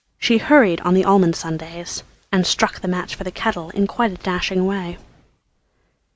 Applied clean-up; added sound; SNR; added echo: none; none; none; none.